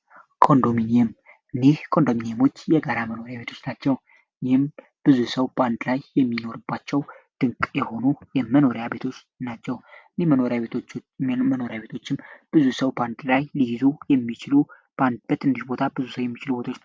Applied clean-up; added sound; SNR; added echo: none; none; none; none.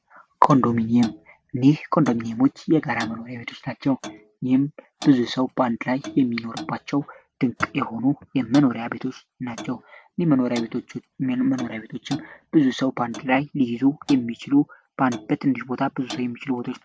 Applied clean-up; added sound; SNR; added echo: none; Clock; 19 dB; none.